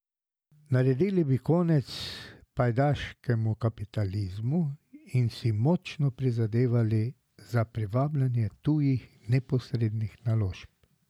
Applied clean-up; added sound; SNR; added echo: none; none; none; none.